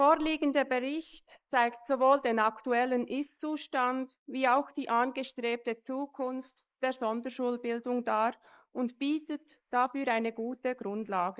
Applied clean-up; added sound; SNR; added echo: neural mask model Resemble Enhance denoiser.